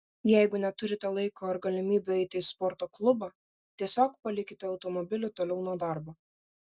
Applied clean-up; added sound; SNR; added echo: none; none; none; none.